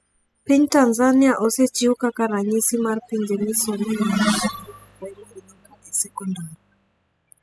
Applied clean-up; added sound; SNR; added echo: classical method spectral subtraction.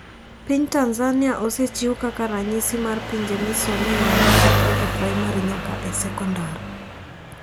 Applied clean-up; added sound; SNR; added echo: none; Engine; 0 dB; none.